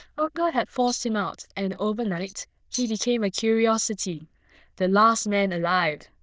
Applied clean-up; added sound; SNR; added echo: neural diffusion model UNIVERSE++.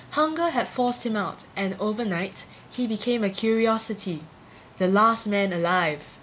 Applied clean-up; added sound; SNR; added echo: none; Tambourine; 12 dB; none.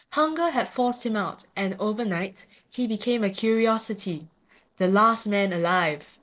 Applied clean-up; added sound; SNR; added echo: neural separator model SepFormer DNS4.